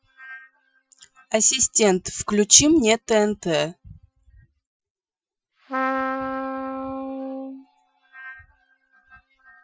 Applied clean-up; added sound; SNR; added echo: classical method Wiener filter.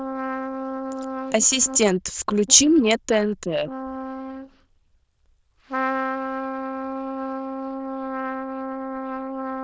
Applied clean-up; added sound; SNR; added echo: neural diffusion model UNIVERSE++.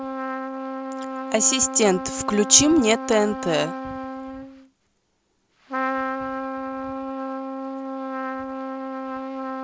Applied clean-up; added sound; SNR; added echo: none; Trumpet; 5 dB; none.